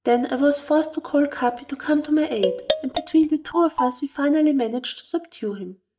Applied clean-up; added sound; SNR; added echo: neural mask model DeepFilterNet 3.